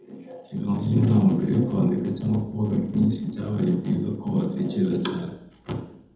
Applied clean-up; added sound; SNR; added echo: none; none; none; reverberation time 0.8 s.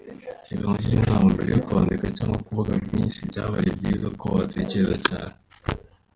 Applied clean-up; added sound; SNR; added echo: none; none; none; none.